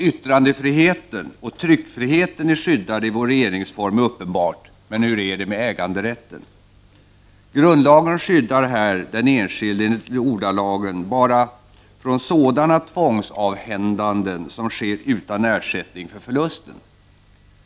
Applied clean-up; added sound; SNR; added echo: none; none; none; none.